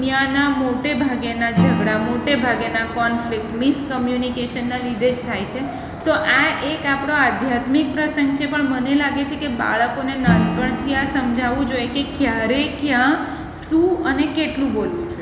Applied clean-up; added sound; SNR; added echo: none; Acoustic guitar / Strum; 9 dB; none.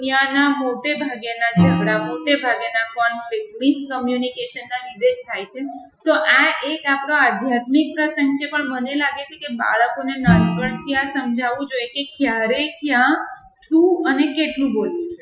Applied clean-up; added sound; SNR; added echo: classical method Wiener filter.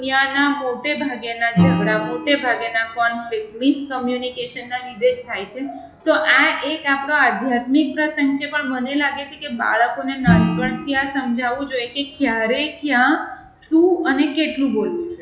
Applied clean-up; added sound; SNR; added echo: classical method log-MMSE.